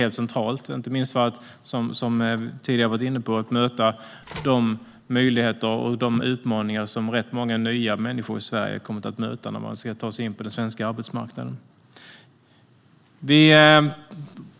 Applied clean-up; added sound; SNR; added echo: none; Telephone; 20 dB; none.